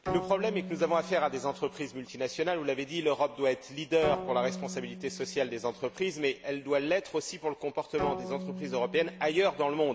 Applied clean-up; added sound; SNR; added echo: none; Bowed string instrument; 11 dB; none.